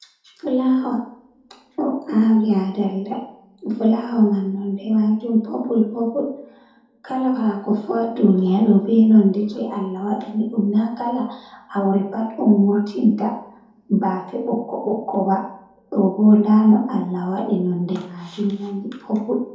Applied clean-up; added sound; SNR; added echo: none; none; none; reverberation time 2.6 s.